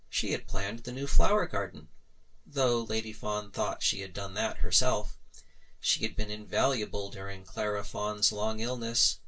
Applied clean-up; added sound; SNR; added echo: none; none; none; reverberation time 0.1 s.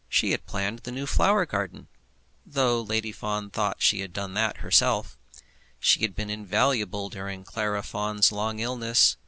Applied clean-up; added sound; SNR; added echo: none; none; none; none.